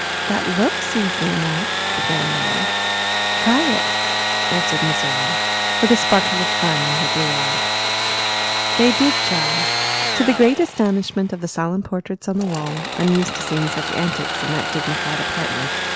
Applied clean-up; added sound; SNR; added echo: none; Sawing / Engine; -1 dB; none.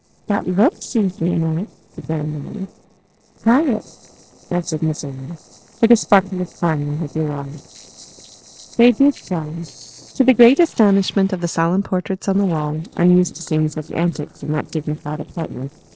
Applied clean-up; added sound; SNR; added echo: neural separator model SepFormer DNS4.